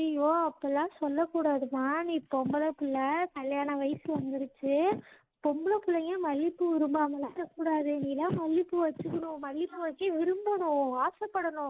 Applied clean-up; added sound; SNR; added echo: neural mask model Resemble Enhance denoiser.